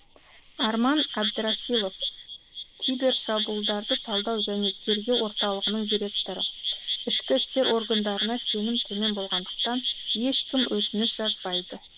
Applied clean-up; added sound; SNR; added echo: neural mask model Resemble Enhance denoiser.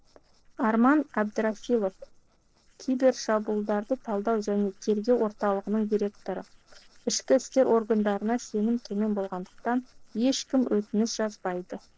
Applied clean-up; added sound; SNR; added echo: neural separator model SepFormer DNS4.